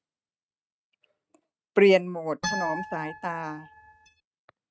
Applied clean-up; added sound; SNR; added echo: neural mask model RNNoise.